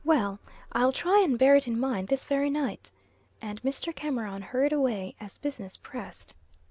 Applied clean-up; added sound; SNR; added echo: none; none; none; none.